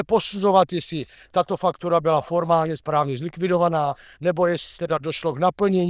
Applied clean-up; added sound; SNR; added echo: neural diffusion model UNIVERSE++.